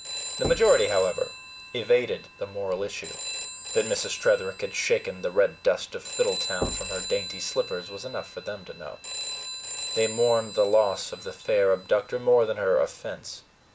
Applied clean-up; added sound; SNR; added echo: none; Knock + Telephone; 10 dB; none.